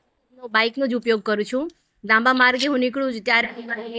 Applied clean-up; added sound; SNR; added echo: neural mask model DeepFilterNet 3.